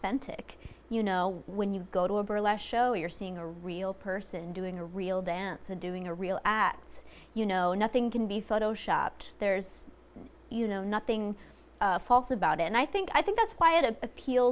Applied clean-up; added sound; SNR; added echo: none; none; none; none.